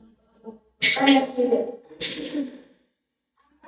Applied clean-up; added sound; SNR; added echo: neural mask model DeepFilterNet 3.